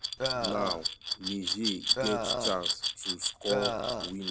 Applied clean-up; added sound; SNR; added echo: none; Burping, eructation + Glass; -3 dB; none.